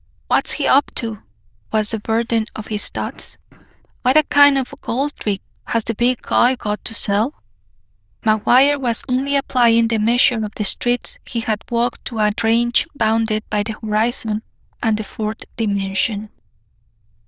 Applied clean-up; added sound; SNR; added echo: neural diffusion model UNIVERSE++.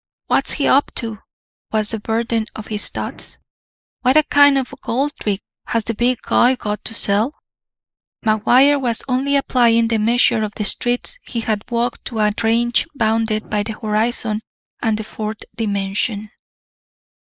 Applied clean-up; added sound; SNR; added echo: neural mask model Resemble Enhance denoiser.